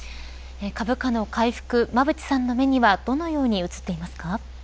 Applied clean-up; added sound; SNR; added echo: none; Mechanical fan; 15 dB; none.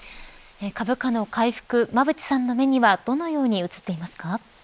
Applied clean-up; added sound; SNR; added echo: neural mask model Resemble Enhance denoiser.